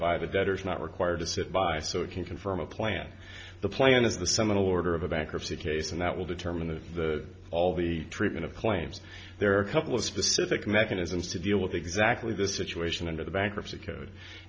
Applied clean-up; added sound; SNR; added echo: none; none; none; none.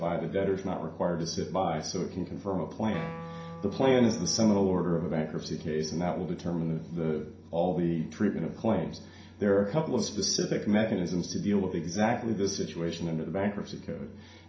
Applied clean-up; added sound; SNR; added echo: none; Wind instrument, woodwind instrument; 15 dB; reverberation time 0.5 s.